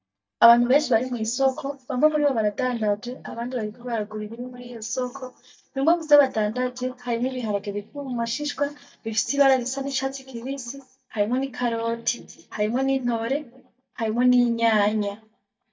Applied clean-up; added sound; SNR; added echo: neural mask model DeepFilterNet 3.